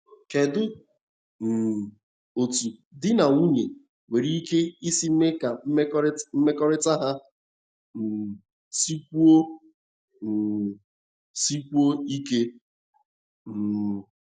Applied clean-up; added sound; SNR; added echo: none; none; none; none.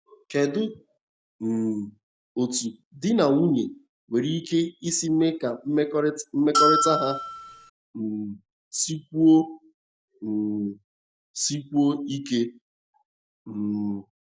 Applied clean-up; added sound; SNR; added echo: none; Bell; -3 dB; none.